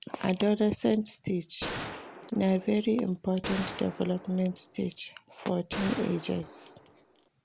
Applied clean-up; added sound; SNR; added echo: none; Gunshot, gunfire; 12 dB; none.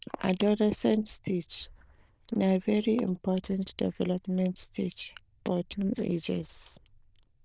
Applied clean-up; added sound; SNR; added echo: neural diffusion model UNIVERSE++.